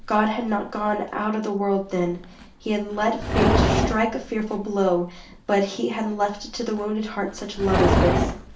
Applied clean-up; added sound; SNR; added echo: none; Livestock, farm animals, working animals; 2 dB; reverberation time 0.4 s.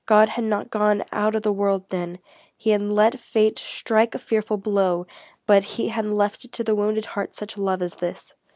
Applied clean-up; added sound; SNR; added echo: none; none; none; none.